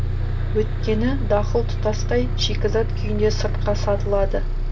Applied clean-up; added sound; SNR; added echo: none; Bus; -3 dB; reverberation time 0.1 s.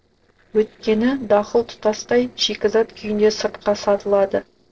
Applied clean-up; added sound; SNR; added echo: neural separator model SepFormer DNS4.